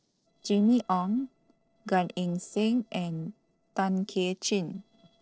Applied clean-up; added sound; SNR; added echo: neural separator model SepFormer DNS4.